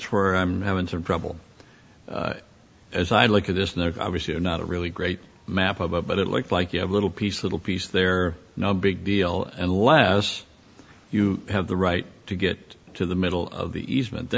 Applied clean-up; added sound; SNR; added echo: none; none; none; none.